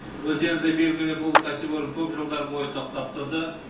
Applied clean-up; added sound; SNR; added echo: none; Clapping; 1 dB; reverberation time 0.3 s.